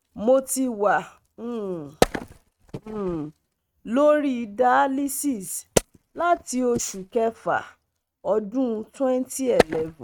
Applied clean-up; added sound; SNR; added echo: neural mask model RNNoise.